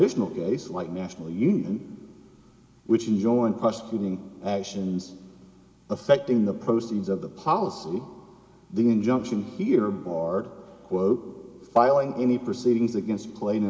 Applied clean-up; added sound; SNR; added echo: none; none; none; none.